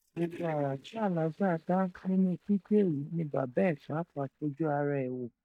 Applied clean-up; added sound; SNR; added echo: neural mask model DeepFilterNet 3.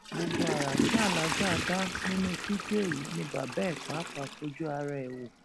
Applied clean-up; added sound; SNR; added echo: none; Toilet flush / Water; 0 dB; none.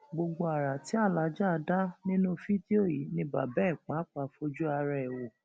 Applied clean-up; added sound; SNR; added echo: none; none; none; none.